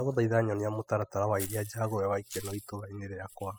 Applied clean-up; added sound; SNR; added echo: classical method spectral subtraction.